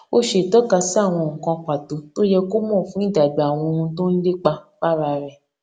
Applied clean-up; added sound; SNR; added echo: none; none; none; none.